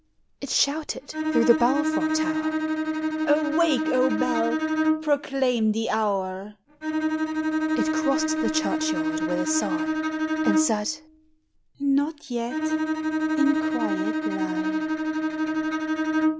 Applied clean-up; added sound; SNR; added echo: none; Bowed string instrument; -2 dB; none.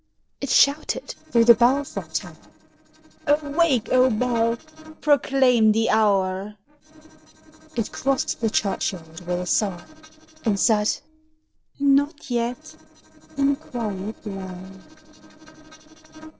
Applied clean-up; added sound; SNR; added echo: neural separator model SepFormer DNS4.